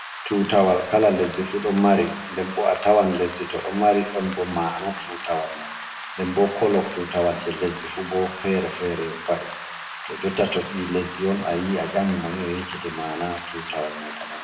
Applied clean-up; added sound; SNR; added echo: none; Rain; 11 dB; reverberation time 0.8 s.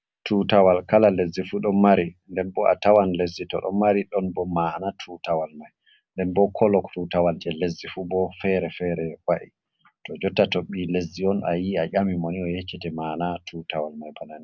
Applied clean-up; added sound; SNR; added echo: none; none; none; none.